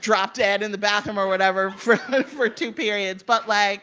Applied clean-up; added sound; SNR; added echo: none; none; none; none.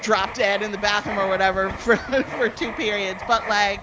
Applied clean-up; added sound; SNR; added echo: none; Writing; 11 dB; none.